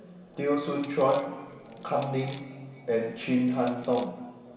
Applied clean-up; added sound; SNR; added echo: none; Crushing; 18 dB; reverberation time 2.2 s.